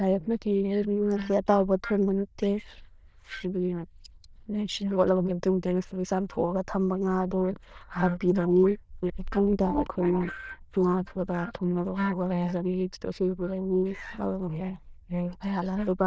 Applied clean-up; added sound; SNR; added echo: neural diffusion model UNIVERSE++.